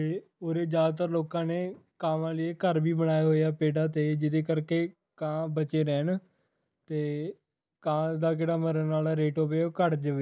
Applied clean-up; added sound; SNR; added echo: none; none; none; none.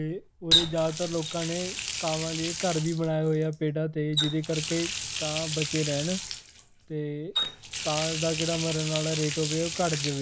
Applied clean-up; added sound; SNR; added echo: none; Water tap, faucet; 3 dB; none.